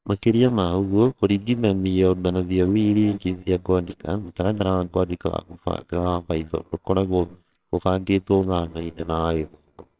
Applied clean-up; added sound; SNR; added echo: neural separator model SepFormer WHAMR!.